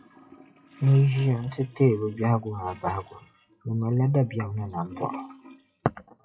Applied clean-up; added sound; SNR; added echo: classical method WPE with log-MMSE.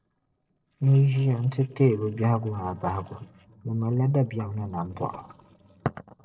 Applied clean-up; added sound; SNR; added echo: neural separator model SepFormer DNS4.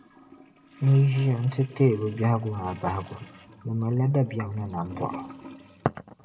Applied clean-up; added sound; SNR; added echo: none; Toilet flush / Gurgling; 20 dB; reverberation time 1.2 s.